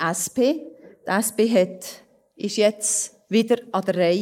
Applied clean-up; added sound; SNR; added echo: neural mask model Resemble Enhance denoiser.